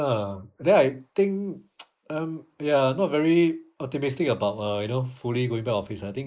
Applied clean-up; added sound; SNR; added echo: neural mask model Resemble Enhance denoiser.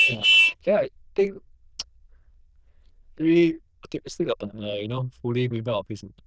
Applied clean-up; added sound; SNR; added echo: neural diffusion model UNIVERSE++.